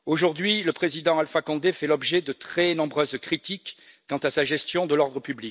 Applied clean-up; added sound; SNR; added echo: none; none; none; none.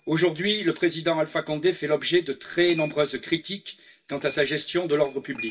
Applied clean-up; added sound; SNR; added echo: none; Coin (dropping); 20 dB; reverberation time 0.1 s.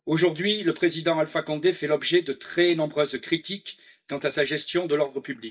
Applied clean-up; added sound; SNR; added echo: neural mask model DeepFilterNet 3.